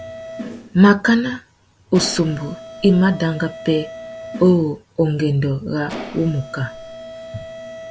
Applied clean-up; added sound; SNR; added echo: none; Mechanisms; 15 dB; none.